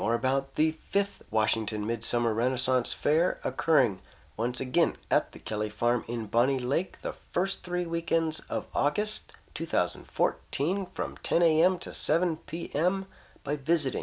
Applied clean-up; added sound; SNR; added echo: none; none; none; none.